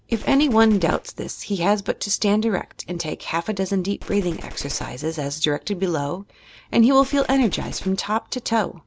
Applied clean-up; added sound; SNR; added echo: none; Gunshot, gunfire; 15 dB; none.